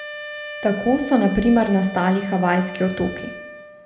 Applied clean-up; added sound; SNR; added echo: none; Wind instrument, woodwind instrument; 13 dB; reverberation time 0.8 s.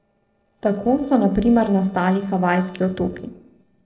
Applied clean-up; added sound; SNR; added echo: neural separator model SepFormer DNS4.